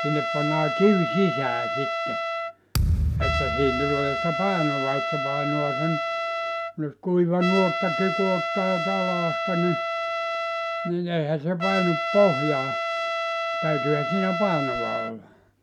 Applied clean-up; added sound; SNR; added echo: none; Thump, thud + Trumpet; 1 dB; none.